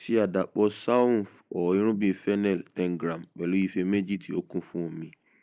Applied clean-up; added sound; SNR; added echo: neural mask model Resemble Enhance denoiser.